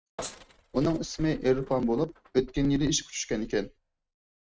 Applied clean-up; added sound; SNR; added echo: neural mask model RNNoise.